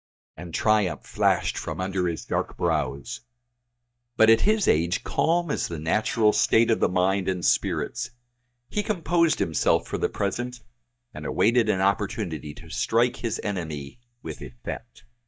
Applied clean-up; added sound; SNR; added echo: neural mask model DeepFilterNet 3.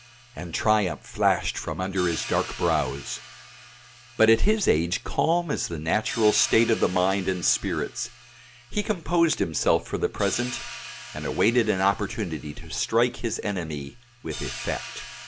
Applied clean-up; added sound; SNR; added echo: none; Hi-hat; 16 dB; none.